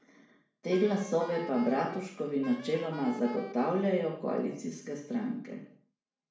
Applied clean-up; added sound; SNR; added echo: none; Wind instrument, woodwind instrument; 14 dB; reverberation time 0.5 s.